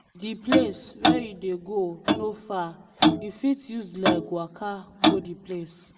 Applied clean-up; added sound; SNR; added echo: none; Clock; -3 dB; reverberation time 0.8 s.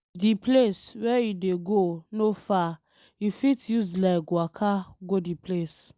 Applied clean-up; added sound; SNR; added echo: none; none; none; none.